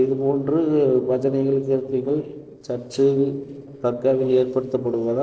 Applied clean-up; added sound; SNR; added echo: neural separator model SepFormer DNS4.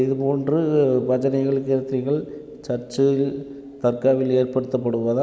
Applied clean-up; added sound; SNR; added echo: none; none; none; none.